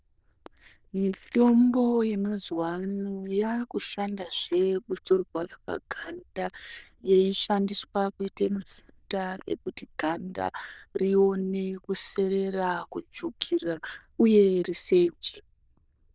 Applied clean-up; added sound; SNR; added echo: neural diffusion model UNIVERSE++.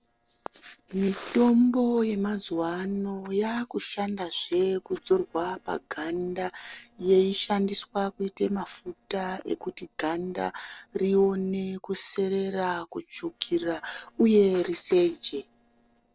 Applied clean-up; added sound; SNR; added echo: neural separator model SepFormer DNS4.